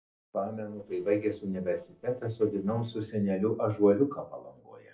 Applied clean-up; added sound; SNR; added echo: neural separator model SepFormer DNS4.